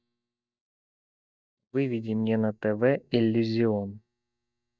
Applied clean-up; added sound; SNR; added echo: neural mask model DeepFilterNet 3.